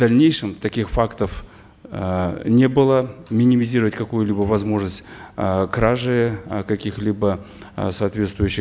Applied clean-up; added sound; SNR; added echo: none; none; none; none.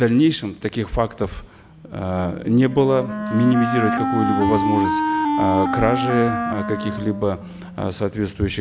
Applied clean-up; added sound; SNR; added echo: none; Wind instrument, woodwind instrument; 3 dB; none.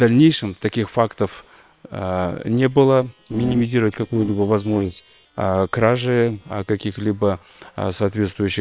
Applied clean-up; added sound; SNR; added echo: neural separator model SepFormer WHAM!.